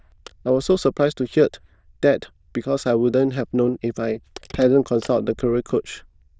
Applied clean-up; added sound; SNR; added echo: neural diffusion model UNIVERSE++.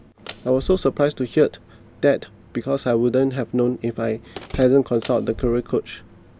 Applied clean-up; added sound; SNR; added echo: none; Slam; 17 dB; none.